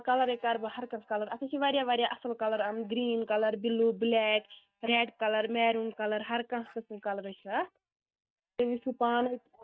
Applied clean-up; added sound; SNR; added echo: neural mask model DeepFilterNet 3.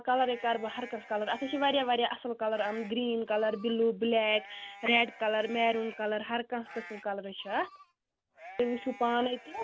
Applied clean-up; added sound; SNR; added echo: none; Livestock, farm animals, working animals; 19 dB; none.